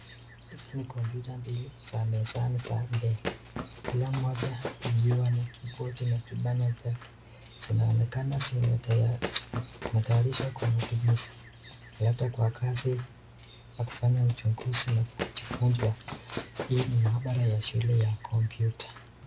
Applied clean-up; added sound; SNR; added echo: none; Run; 14 dB; none.